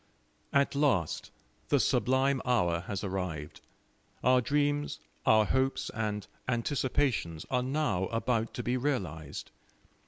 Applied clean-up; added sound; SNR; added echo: none; none; none; none.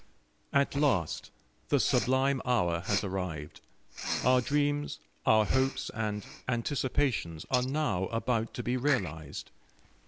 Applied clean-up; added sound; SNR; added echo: none; Respiratory sounds; 12 dB; none.